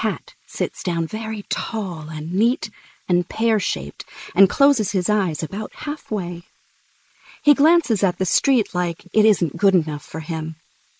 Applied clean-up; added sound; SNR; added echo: neural mask model Resemble Enhance denoiser.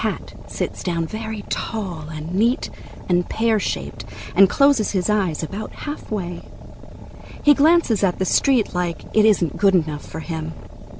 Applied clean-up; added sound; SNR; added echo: none; Boat, Water vehicle; 13 dB; none.